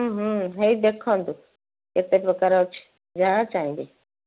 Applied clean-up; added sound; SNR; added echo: none; none; none; none.